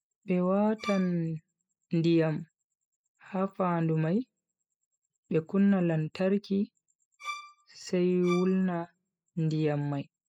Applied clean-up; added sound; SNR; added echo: classical method spectral subtraction.